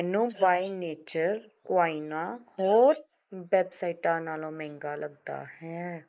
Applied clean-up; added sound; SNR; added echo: neural mask model Resemble Enhance denoiser.